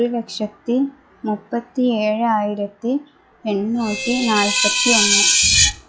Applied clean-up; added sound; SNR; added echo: classical method log-MMSE.